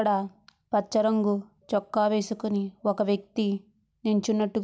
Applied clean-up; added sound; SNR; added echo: none; none; none; none.